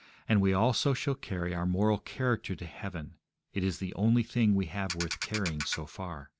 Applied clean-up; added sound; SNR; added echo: none; Ratchet, pawl; 7 dB; none.